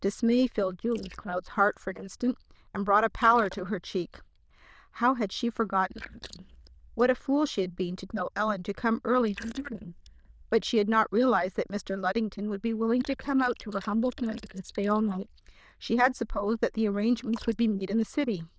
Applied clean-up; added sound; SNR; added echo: neural diffusion model UNIVERSE++.